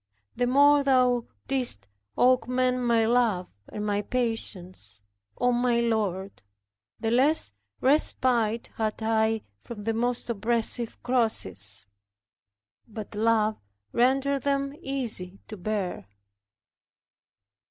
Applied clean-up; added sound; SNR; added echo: none; none; none; none.